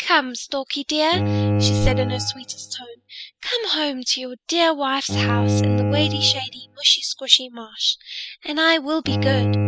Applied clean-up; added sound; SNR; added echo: classical method spectral subtraction.